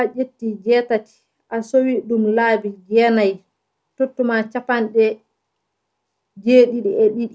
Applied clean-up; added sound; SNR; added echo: none; none; none; none.